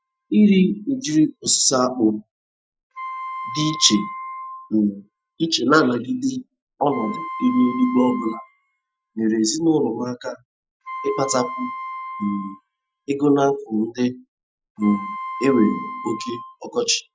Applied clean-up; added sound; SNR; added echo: classical method Wiener filter.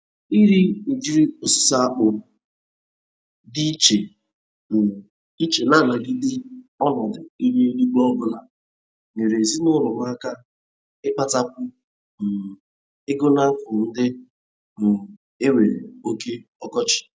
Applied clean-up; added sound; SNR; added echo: none; none; none; none.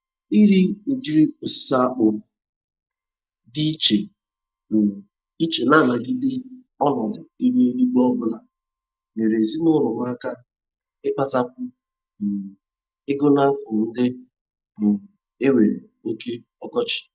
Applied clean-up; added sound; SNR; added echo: neural mask model DeepFilterNet 3.